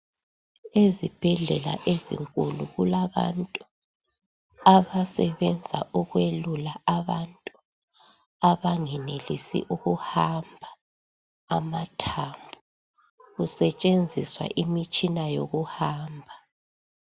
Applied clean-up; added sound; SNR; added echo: none; none; none; none.